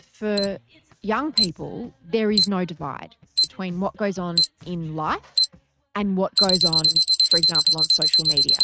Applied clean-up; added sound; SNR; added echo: neural mask model RNNoise.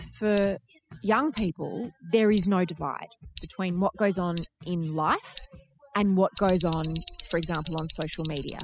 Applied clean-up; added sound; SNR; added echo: classical method spectral subtraction.